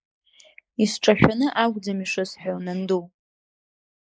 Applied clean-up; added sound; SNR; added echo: neural mask model Resemble Enhance denoiser.